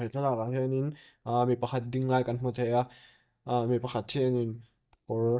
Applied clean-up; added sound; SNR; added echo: neural mask model DeepFilterNet 3.